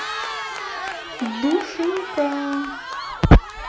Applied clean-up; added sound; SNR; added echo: none; Cheering; 9 dB; none.